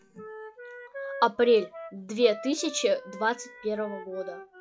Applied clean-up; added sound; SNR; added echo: classical method log-MMSE.